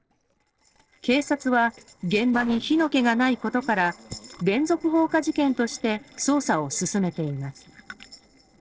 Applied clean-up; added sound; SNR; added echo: neural separator model SepFormer DNS4.